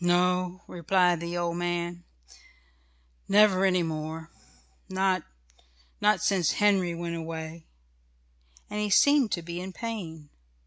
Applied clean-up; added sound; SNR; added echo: none; none; none; none.